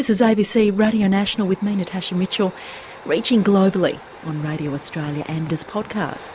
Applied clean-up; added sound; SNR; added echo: none; none; none; none.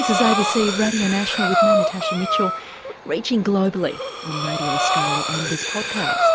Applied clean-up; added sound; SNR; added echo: none; Breathing; -1 dB; none.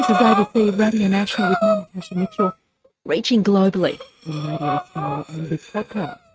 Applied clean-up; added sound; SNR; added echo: neural mask model RNNoise.